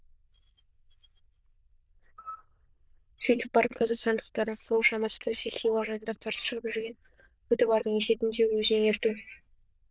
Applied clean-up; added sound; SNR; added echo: neural diffusion model UNIVERSE++.